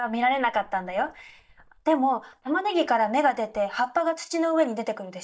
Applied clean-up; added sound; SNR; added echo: neural mask model DeepFilterNet 3.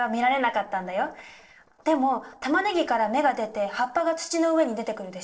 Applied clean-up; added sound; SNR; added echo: neural separator model SepFormer DNS4.